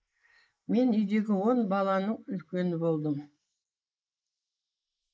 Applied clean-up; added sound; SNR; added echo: neural mask model Resemble Enhance denoiser.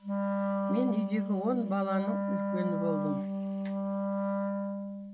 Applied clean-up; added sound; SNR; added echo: none; Wind instrument, woodwind instrument; -3 dB; none.